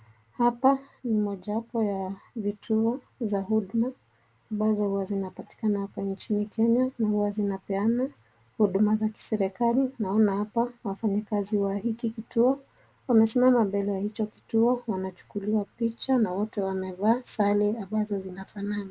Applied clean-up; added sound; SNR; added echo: none; none; none; none.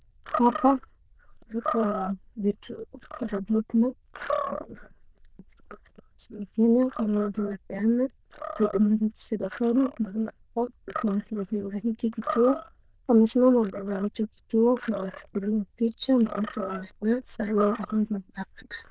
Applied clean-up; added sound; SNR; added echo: neural diffusion model UNIVERSE++.